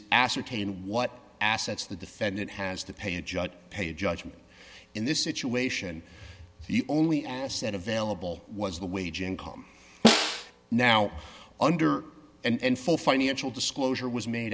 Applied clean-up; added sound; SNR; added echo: none; Snare drum; -3 dB; none.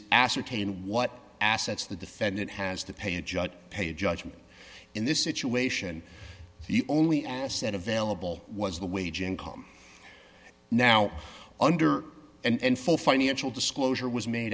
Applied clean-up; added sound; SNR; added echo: none; none; none; none.